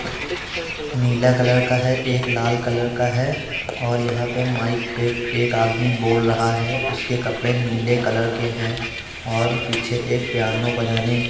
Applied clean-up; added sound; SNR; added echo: none; Bus; 9 dB; reverberation time 1.2 s.